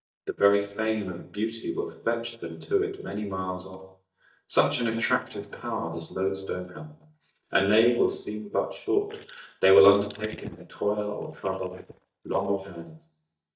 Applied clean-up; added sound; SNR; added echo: neural mask model DeepFilterNet 3.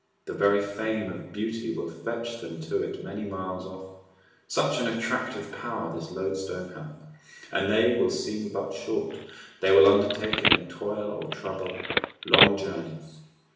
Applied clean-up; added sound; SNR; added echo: none; Telephone; 0 dB; reverberation time 0.9 s.